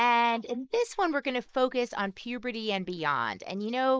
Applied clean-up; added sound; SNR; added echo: neural mask model Resemble Enhance denoiser.